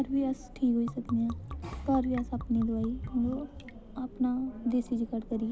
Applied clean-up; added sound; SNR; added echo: none; Liquid; 10 dB; none.